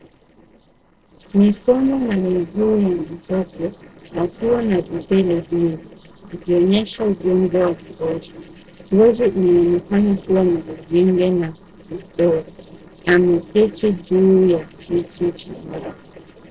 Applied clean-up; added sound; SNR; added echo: neural separator model SepFormer DNS4.